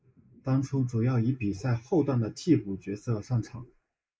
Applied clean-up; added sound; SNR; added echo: neural mask model Resemble Enhance denoiser.